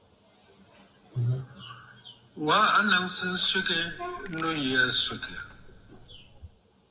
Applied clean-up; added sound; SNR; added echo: none; Coin (dropping); 20 dB; reverberation time 1.0 s.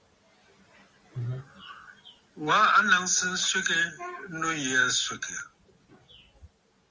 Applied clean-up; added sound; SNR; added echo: none; none; none; none.